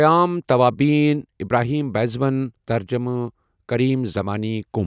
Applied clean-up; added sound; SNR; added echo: none; none; none; none.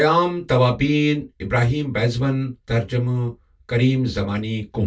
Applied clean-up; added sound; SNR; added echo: none; none; none; reverberation time 0.2 s.